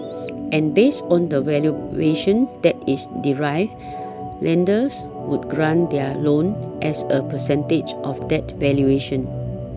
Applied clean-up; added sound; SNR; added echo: none; Organ; 9 dB; none.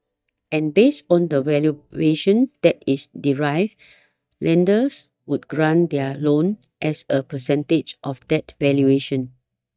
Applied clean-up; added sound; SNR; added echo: neural mask model DeepFilterNet 3.